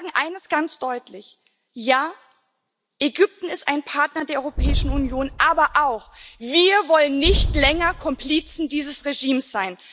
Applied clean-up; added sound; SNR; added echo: none; Boom; 4 dB; none.